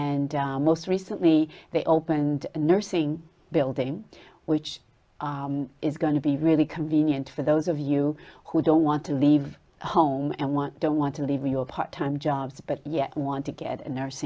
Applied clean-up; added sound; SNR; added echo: none; none; none; none.